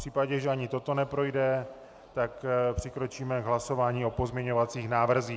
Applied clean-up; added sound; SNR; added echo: none; none; none; none.